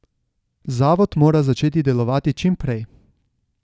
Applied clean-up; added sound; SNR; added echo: none; none; none; none.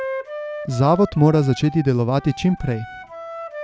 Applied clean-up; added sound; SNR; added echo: none; Wind instrument, woodwind instrument; 13 dB; none.